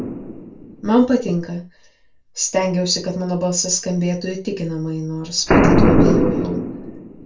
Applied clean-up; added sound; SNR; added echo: none; Boom; -1 dB; reverberation time 0.2 s.